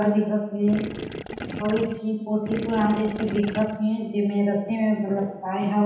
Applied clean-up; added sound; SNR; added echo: none; Gurgling / Liquid; 9 dB; reverberation time 0.9 s.